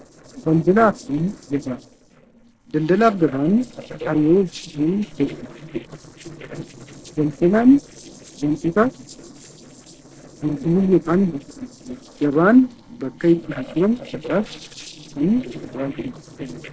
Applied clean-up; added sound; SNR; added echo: neural separator model SepFormer DNS4.